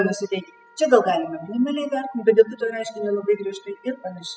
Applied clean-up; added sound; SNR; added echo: classical method spectral subtraction.